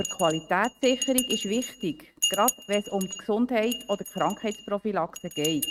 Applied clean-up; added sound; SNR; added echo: neural mask model RNNoise.